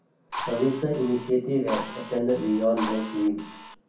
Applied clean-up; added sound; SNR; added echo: none; Drill; 10 dB; reverberation time 0.6 s.